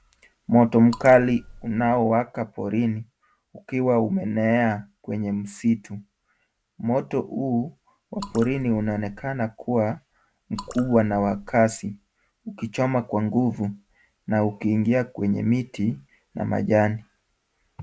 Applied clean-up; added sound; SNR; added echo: none; Raindrop / Drip; 18 dB; none.